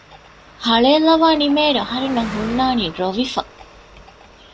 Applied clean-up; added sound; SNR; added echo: none; Car passing by; 17 dB; none.